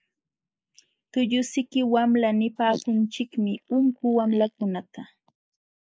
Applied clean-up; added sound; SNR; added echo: neural mask model Resemble Enhance denoiser.